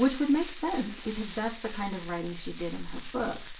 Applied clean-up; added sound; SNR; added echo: none; Frying (food); 16 dB; reverberation time 0.3 s.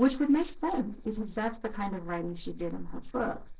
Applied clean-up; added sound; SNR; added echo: neural separator model SepFormer DNS4.